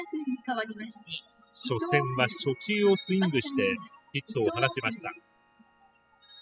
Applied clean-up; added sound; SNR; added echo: classical method spectral subtraction.